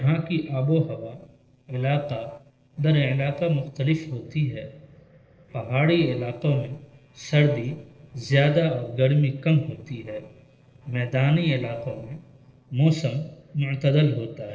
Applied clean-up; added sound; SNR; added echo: neural separator model SepFormer DNS4.